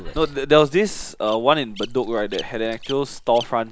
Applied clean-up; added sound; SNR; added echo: none; Liquid + Bird vocalization, bird call, bird song; 14 dB; none.